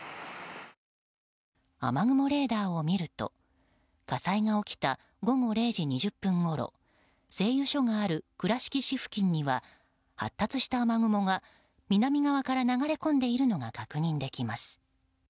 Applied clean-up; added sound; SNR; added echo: none; none; none; none.